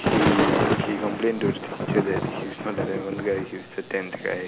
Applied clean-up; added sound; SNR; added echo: none; Thunder / Rain; -1 dB; none.